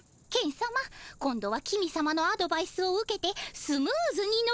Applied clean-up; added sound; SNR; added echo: none; none; none; none.